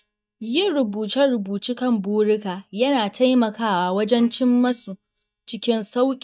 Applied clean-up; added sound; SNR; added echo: neural mask model DeepFilterNet 3.